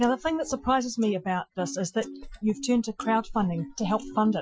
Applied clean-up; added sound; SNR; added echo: classical method Wiener filter.